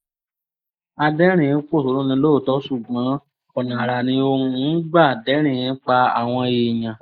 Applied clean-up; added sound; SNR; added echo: neural mask model Resemble Enhance denoiser.